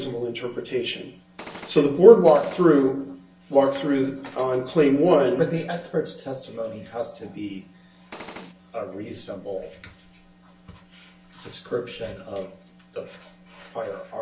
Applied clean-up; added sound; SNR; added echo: none; Gunshot, gunfire; 15 dB; reverberation time 0.2 s.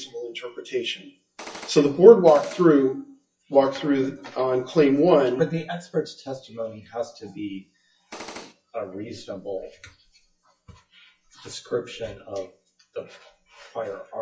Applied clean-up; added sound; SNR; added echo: classical method WPE with log-MMSE.